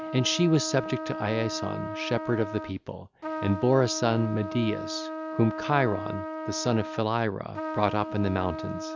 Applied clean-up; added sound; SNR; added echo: none; Trumpet; 8 dB; none.